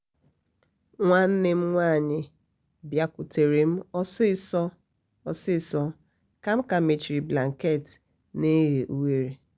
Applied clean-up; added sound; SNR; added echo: none; none; none; none.